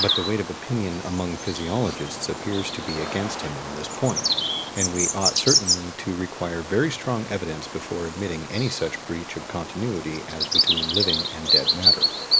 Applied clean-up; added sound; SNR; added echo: none; Bird vocalization, bird call, bird song; -2 dB; none.